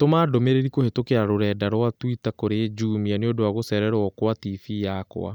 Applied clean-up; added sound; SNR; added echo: none; none; none; none.